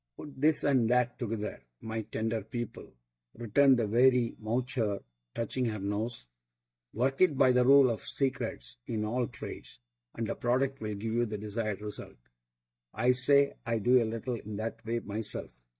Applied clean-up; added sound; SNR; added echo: neural mask model DeepFilterNet 3.